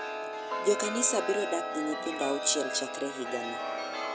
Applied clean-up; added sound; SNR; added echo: none; Chime; 3 dB; none.